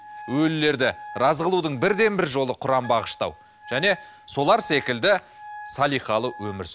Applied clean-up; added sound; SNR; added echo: none; Wind instrument, woodwind instrument; 19 dB; none.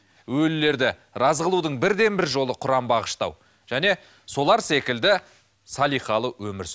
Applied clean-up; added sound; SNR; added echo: none; none; none; none.